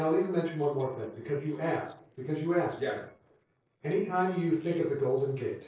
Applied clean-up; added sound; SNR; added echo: neural separator model SepFormer DNS4.